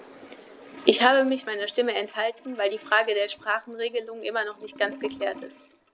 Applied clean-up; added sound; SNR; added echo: none; Toilet flush / Gurgling; 19 dB; none.